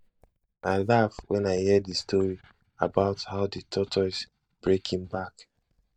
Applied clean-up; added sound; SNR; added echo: neural mask model DeepFilterNet 3.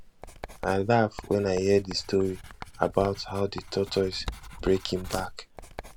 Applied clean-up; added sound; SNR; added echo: none; Writing; 13 dB; none.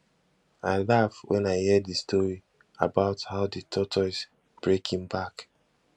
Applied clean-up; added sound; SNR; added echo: none; none; none; none.